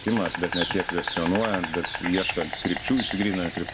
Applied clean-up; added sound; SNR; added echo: none; Insect; 4 dB; none.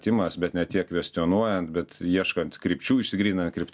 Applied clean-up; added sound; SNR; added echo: none; none; none; none.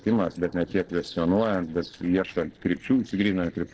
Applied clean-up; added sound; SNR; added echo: neural separator model SepFormer DNS4.